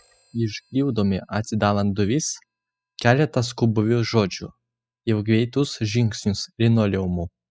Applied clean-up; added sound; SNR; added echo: classical method spectral subtraction.